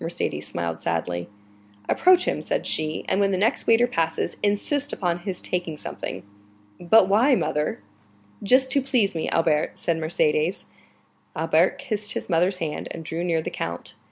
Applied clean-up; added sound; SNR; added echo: none; none; none; none.